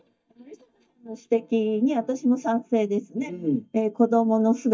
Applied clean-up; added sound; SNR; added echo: neural mask model DeepFilterNet 3.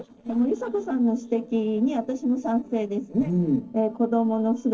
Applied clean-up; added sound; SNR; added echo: neural separator model SepFormer DNS4.